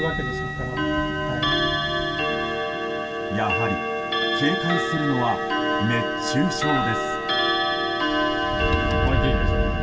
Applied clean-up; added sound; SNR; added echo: none; Clock; -2 dB; reverberation time 0.2 s.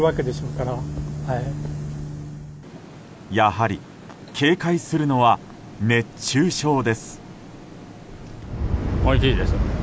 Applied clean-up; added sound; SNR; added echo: none; none; none; none.